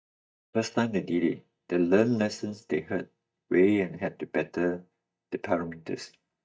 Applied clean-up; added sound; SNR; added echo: neural mask model DeepFilterNet 3.